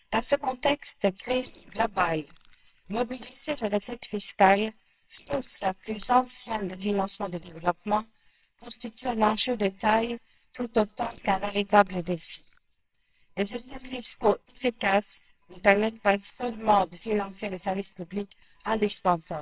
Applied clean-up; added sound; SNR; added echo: neural separator model SepFormer WHAMR!.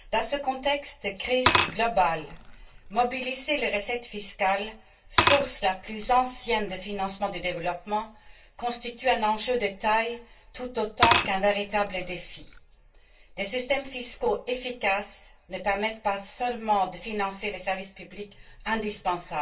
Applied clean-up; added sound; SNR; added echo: none; Glass / Liquid; 3 dB; reverberation time 0.2 s.